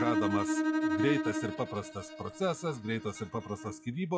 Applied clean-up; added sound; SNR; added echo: classical method log-MMSE.